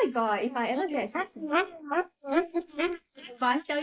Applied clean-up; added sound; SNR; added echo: neural mask model Resemble Enhance denoiser.